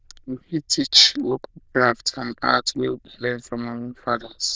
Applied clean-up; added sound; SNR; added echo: neural diffusion model UNIVERSE++.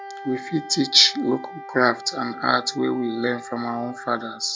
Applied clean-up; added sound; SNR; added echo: none; Wind instrument, woodwind instrument; 15 dB; none.